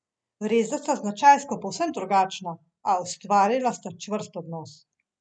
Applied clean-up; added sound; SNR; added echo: none; none; none; none.